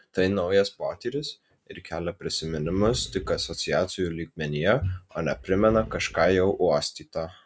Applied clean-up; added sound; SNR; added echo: neural mask model RNNoise.